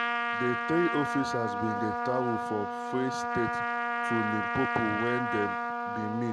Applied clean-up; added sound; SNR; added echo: none; Trumpet; -1 dB; none.